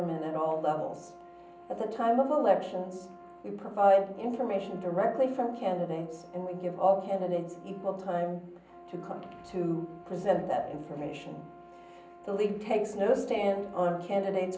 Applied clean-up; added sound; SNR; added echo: none; Brass instrument; 20 dB; reverberation time 0.6 s.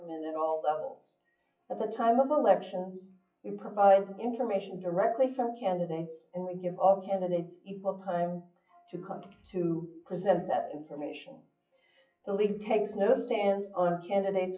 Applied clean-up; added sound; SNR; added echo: classical method WPE with log-MMSE.